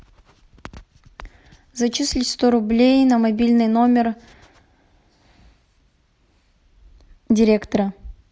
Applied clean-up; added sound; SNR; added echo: none; none; none; none.